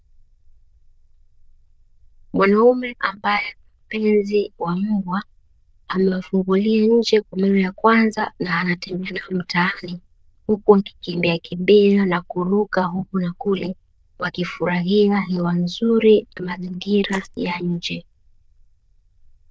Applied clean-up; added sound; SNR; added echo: neural diffusion model UNIVERSE++.